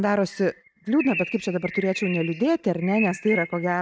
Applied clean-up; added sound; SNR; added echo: neural mask model RNNoise.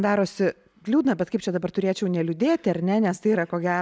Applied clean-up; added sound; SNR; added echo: none; none; none; none.